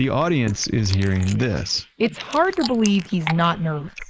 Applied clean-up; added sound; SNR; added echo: neural mask model Resemble Enhance denoiser.